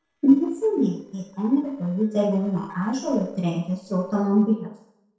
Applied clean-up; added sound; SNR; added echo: neural separator model SepFormer DNS4.